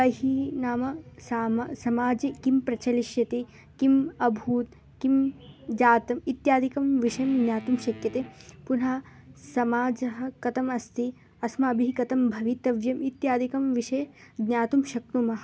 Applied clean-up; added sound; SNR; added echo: none; Guitar; 17 dB; none.